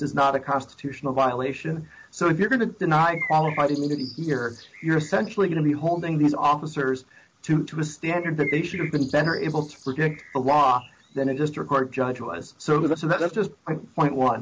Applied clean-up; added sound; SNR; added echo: none; Bird; 16 dB; none.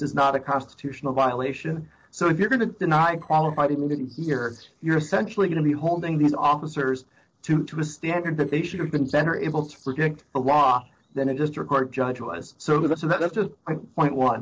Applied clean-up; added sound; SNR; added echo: neural separator model SepFormer DNS4.